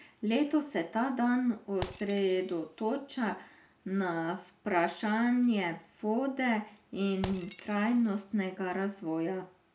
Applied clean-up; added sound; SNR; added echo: none; Shatter; 19 dB; none.